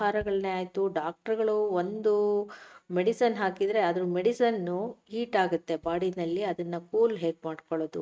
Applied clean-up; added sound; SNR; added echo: neural mask model RNNoise.